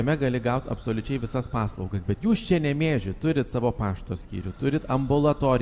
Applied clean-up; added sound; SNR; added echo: none; Church bell; 17 dB; none.